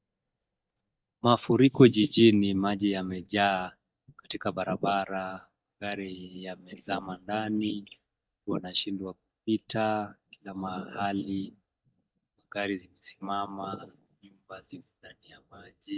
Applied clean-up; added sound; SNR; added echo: neural mask model DeepFilterNet 3.